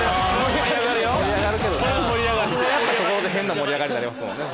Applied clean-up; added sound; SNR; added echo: none; none; none; none.